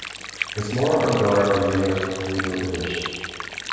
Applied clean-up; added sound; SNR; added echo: none; Stream; 9 dB; reverberation time 1.8 s.